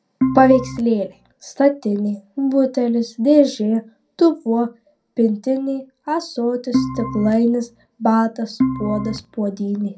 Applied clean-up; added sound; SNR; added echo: none; Organ; 5 dB; reverberation time 0.2 s.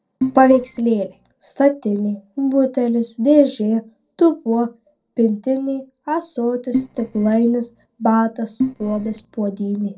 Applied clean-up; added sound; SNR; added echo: neural separator model SepFormer DNS4.